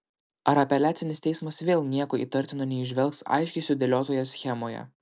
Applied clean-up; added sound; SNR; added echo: none; none; none; none.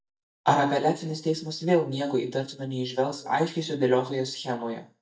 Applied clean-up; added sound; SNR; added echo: neural mask model DeepFilterNet 3.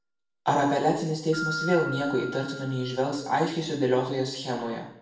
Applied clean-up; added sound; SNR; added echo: none; Keyboard (musical); 13 dB; reverberation time 0.6 s.